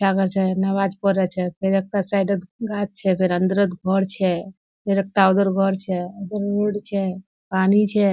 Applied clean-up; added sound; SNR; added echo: none; none; none; none.